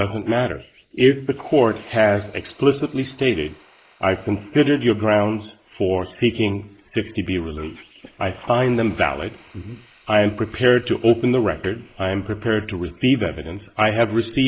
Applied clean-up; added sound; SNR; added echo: neural mask model Resemble Enhance denoiser.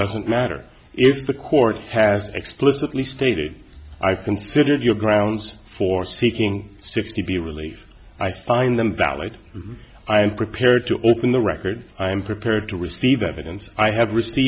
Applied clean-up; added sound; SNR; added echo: none; none; none; none.